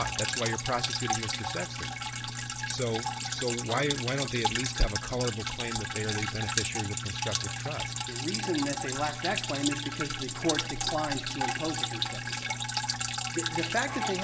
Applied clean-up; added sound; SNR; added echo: none; Drip; 0 dB; none.